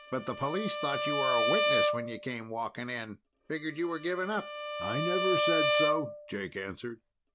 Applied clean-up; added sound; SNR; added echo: none; Bowed string instrument; -2 dB; none.